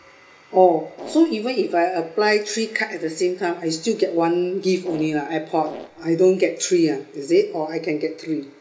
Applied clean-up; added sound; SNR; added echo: none; Fart; 15 dB; reverberation time 0.4 s.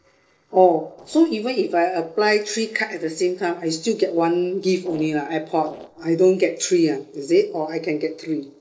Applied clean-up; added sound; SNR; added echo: neural separator model SepFormer DNS4.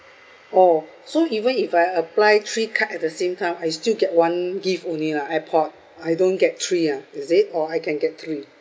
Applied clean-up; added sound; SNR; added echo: none; none; none; none.